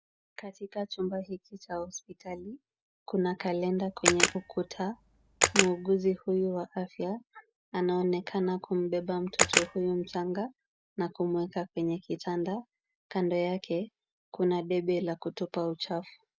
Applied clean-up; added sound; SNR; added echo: none; Camera; -1 dB; none.